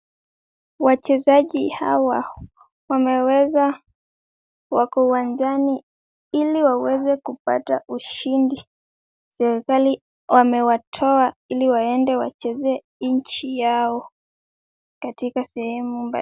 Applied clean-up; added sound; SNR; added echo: none; none; none; none.